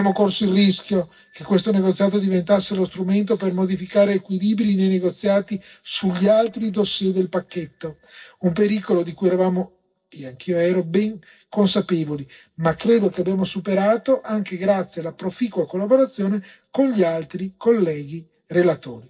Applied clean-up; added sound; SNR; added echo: neural separator model SepFormer DNS4.